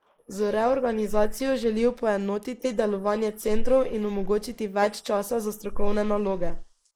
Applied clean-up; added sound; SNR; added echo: neural mask model Resemble Enhance denoiser.